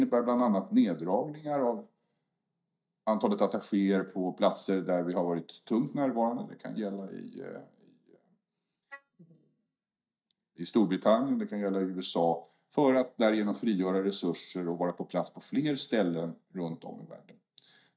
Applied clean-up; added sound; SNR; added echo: neural mask model DeepFilterNet 3.